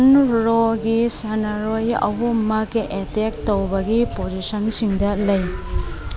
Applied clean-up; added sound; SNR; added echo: none; none; none; none.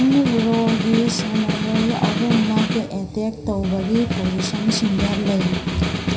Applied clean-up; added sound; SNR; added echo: none; Snare drum; 4 dB; reverberation time 0.4 s.